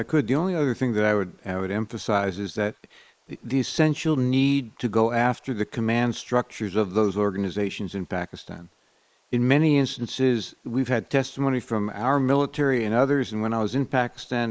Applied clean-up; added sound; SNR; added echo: neural mask model Resemble Enhance denoiser.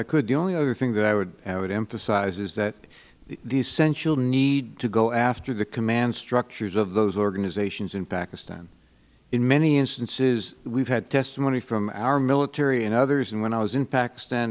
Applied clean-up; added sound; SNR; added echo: none; none; none; none.